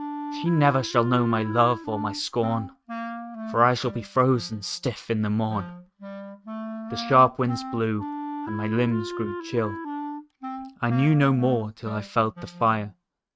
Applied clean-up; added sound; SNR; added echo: neural mask model RNNoise.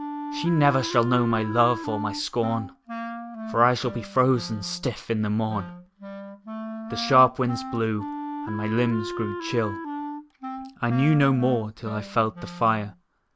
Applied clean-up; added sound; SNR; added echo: none; Wind instrument, woodwind instrument; 10 dB; none.